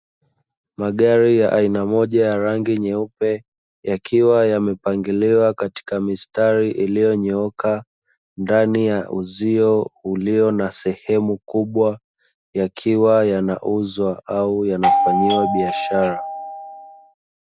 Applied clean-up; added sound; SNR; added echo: none; Doorbell; 2 dB; none.